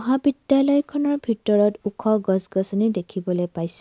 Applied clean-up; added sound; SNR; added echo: none; none; none; none.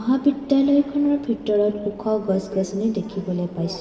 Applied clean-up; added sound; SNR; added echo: none; Subway, metro, underground; 17 dB; reverberation time 2.2 s.